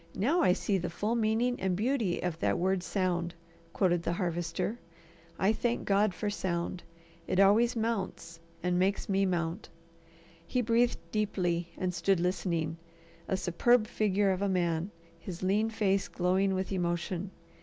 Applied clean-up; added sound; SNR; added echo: none; none; none; none.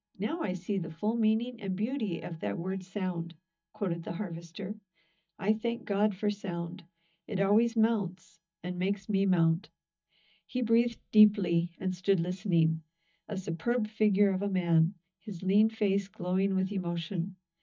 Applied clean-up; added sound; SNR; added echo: neural mask model DeepFilterNet 3.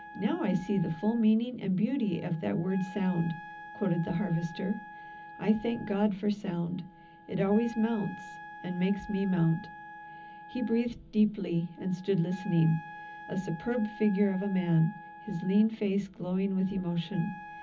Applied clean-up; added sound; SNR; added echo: none; Wind instrument, woodwind instrument; 17 dB; reverberation time 0.4 s.